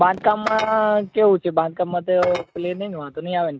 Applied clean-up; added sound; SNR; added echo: neural mask model RNNoise.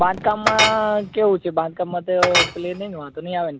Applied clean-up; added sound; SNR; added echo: none; Fireworks + Chink, clink; 4 dB; none.